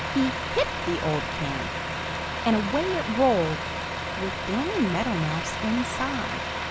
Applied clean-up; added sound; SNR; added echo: none; Truck; 3 dB; none.